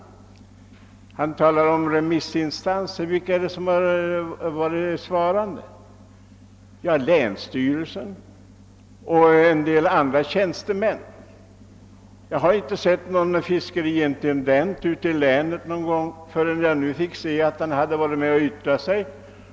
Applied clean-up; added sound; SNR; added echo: none; none; none; none.